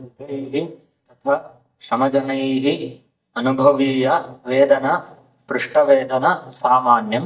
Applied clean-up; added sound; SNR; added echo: neural mask model DeepFilterNet 3.